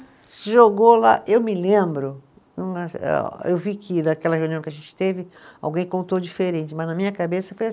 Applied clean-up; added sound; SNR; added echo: none; none; none; none.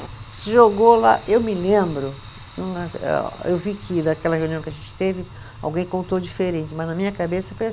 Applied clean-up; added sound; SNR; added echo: none; Fire; 18 dB; none.